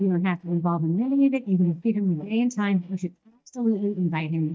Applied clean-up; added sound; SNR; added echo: neural mask model DeepFilterNet 3.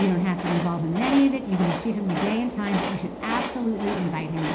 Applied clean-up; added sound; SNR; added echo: none; Train; 6 dB; reverberation time 0.4 s.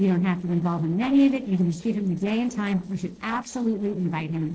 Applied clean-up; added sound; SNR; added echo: neural separator model SepFormer DNS4.